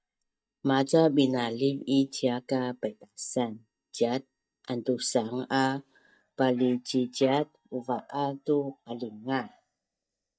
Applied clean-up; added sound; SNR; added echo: neural mask model DeepFilterNet 3.